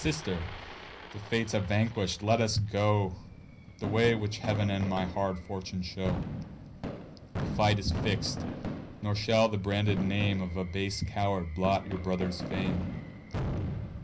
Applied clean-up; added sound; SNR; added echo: none; Fireworks; 7 dB; reverberation time 0.4 s.